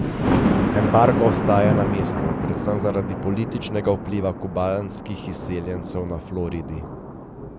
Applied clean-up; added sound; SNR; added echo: none; Thunder; 0 dB; none.